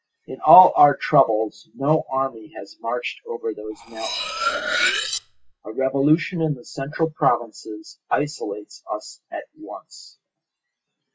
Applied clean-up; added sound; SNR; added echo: classical method log-MMSE.